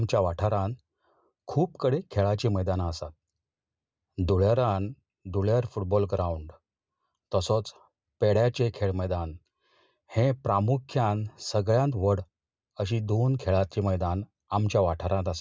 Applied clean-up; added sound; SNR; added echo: none; none; none; none.